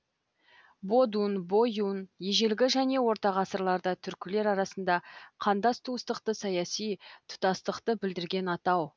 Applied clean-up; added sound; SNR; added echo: none; none; none; none.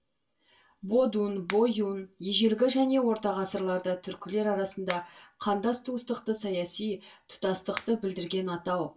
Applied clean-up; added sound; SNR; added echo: none; Finger snapping; 15 dB; reverberation time 0.2 s.